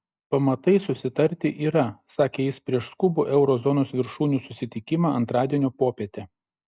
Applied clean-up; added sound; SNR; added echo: none; none; none; none.